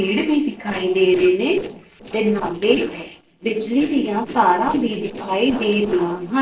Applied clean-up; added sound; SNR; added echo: neural separator model SepFormer DNS4.